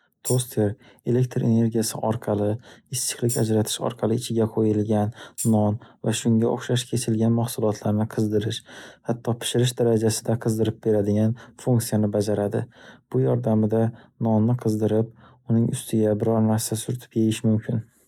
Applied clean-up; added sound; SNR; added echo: neural mask model Resemble Enhance denoiser.